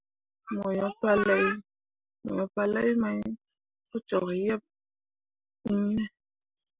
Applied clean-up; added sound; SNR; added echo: none; none; none; none.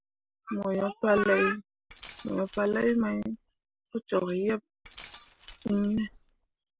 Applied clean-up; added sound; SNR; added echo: none; Glass; 17 dB; none.